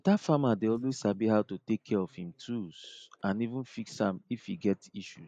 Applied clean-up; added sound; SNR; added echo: neural mask model Resemble Enhance denoiser.